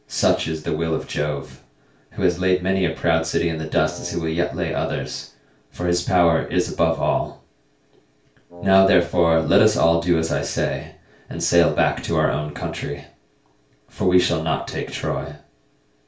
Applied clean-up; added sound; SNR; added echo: none; Wind instrument, woodwind instrument; 19 dB; reverberation time 0.3 s.